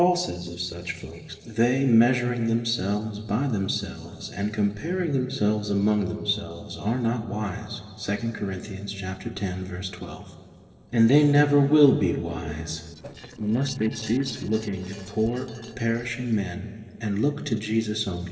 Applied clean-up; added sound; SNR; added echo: neural separator model SepFormer DNS4.